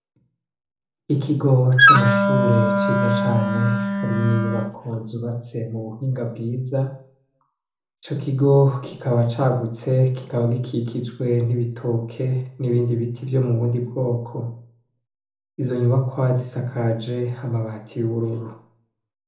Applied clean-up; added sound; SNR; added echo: none; Wind instrument, woodwind instrument; -3 dB; reverberation time 0.5 s.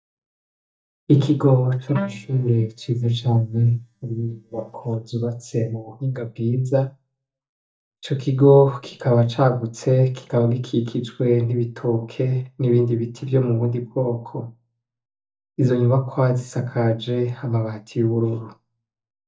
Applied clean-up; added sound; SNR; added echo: neural mask model DeepFilterNet 3.